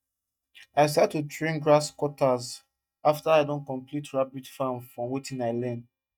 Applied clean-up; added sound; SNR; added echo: neural mask model DeepFilterNet 3.